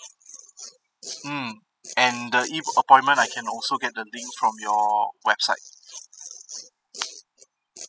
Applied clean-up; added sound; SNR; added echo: classical method spectral subtraction.